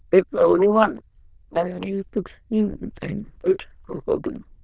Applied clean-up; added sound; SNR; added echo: neural diffusion model UNIVERSE++.